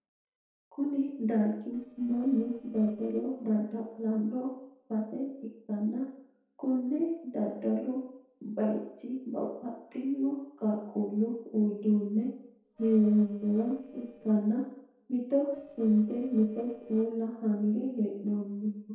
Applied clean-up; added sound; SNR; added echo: neural separator model SepFormer DNS4.